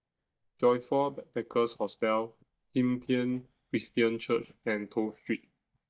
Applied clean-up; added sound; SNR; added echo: neural mask model DeepFilterNet 3.